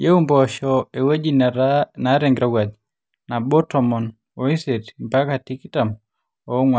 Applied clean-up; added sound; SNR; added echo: none; none; none; none.